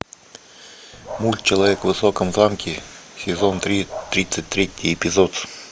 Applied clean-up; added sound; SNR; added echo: none; Dog; 15 dB; none.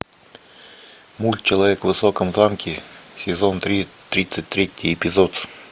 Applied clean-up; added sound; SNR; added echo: none; none; none; none.